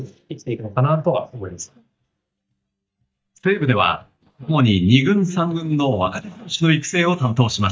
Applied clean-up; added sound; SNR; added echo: neural mask model DeepFilterNet 3.